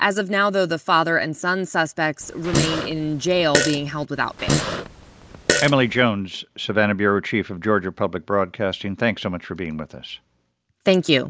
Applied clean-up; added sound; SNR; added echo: none; Fart; 3 dB; none.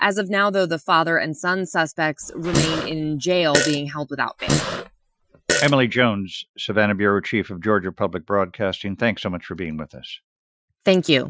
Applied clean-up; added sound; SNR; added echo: classical method Wiener filter.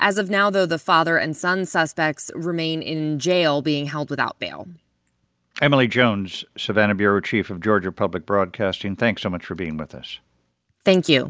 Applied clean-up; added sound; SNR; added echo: none; none; none; none.